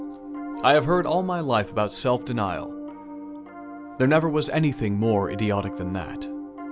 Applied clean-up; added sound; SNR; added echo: none; Piano; 11 dB; none.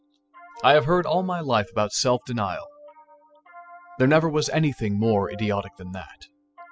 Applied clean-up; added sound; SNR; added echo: classical method spectral subtraction.